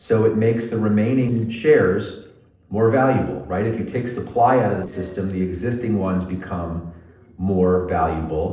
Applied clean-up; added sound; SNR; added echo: neural separator model SepFormer DNS4.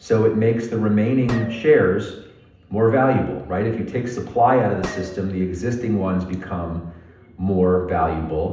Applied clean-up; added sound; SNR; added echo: none; Gunshot, gunfire; 16 dB; reverberation time 0.8 s.